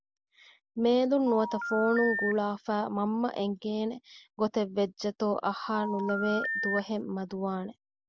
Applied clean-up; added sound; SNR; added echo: none; Telephone; 4 dB; none.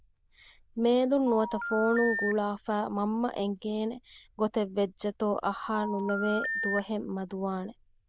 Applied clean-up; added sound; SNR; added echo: neural diffusion model UNIVERSE++.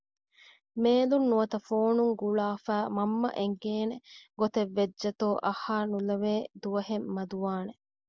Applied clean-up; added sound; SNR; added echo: none; none; none; none.